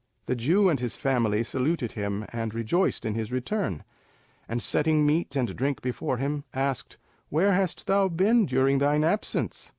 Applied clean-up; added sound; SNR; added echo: none; none; none; none.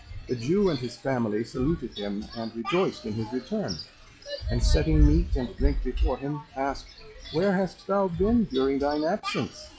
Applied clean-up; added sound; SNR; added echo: classical method log-MMSE.